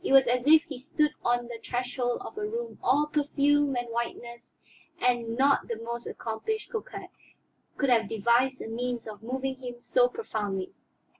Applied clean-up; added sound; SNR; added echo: none; none; none; none.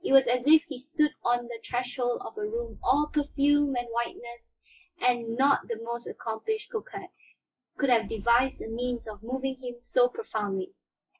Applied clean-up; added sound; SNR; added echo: classical method log-MMSE.